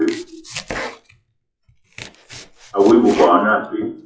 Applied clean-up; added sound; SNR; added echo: classical method WPE with log-MMSE.